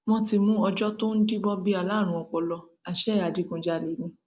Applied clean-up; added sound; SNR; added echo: none; none; none; none.